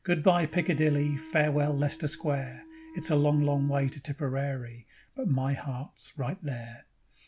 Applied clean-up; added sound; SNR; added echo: none; Wind instrument, woodwind instrument; 17 dB; none.